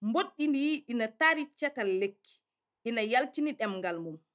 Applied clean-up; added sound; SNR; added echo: none; none; none; none.